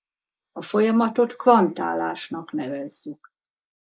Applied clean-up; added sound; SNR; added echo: neural mask model Resemble Enhance denoiser.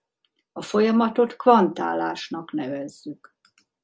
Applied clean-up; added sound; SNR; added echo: none; none; none; none.